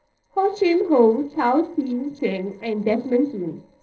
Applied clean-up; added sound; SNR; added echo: neural separator model SepFormer DNS4.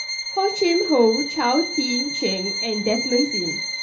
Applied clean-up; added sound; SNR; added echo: none; Bowed string instrument; 5 dB; reverberation time 0.3 s.